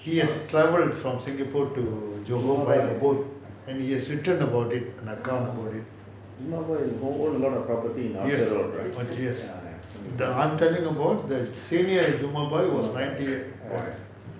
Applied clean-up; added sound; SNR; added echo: none; none; none; none.